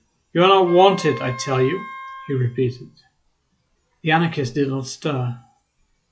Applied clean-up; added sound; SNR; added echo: classical method log-MMSE.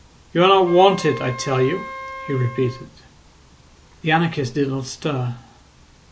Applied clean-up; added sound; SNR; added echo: none; Wind instrument, woodwind instrument; 13 dB; none.